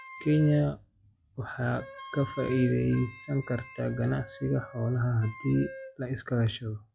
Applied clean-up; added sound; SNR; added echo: classical method log-MMSE.